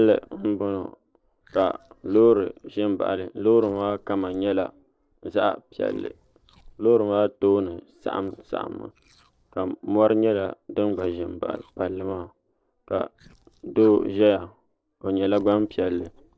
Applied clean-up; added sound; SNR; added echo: neural separator model SepFormer DNS4.